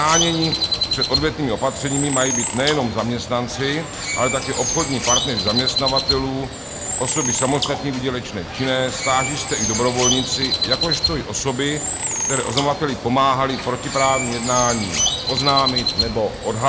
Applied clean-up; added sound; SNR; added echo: none; Bird; 2 dB; none.